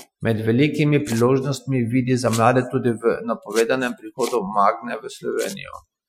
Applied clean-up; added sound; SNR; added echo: classical method Wiener filter.